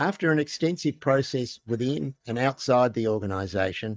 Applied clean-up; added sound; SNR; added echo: neural mask model DeepFilterNet 3.